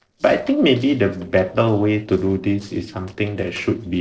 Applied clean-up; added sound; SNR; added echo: neural separator model SepFormer DNS4.